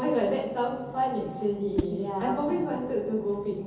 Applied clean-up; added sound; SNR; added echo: none; Whoosh, swoosh, swish; 11 dB; reverberation time 0.5 s.